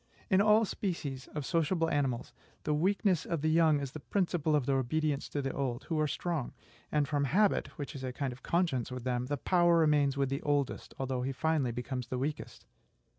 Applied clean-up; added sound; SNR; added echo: none; none; none; none.